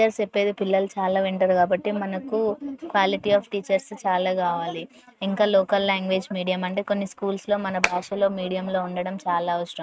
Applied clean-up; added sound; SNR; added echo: neural mask model RNNoise.